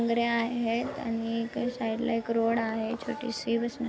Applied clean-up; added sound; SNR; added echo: none; none; none; none.